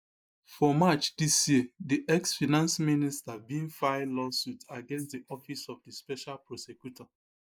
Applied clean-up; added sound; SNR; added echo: neural mask model Resemble Enhance denoiser.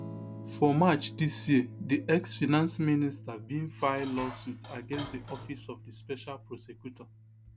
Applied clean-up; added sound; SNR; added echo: none; Electric guitar / Strum + Dishes, pots, and pans; 14 dB; none.